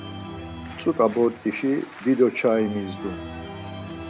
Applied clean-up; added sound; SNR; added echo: none; Organ; 12 dB; none.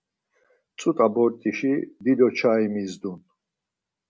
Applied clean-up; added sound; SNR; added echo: none; none; none; none.